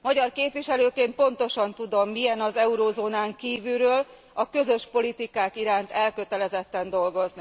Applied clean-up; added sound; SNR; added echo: none; none; none; none.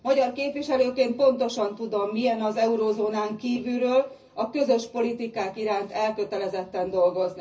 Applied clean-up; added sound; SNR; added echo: none; none; none; reverberation time 0.4 s.